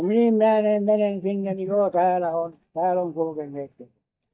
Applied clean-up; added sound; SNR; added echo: neural mask model DeepFilterNet 3.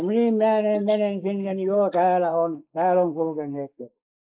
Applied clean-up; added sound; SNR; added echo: neural mask model Resemble Enhance denoiser.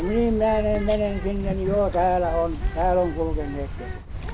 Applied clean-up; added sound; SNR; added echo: none; Bird; 5 dB; none.